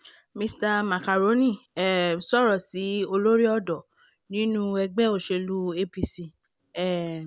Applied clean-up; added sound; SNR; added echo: none; none; none; none.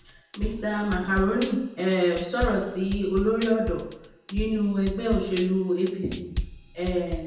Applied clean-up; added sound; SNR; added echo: none; Drum kit; 9 dB; reverberation time 0.8 s.